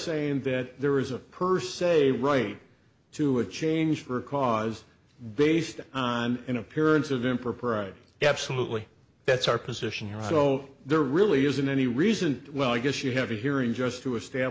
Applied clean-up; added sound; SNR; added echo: none; none; none; none.